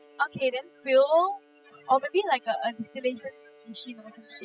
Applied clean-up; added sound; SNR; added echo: classical method spectral subtraction.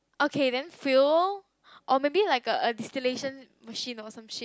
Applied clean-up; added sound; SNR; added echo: none; none; none; none.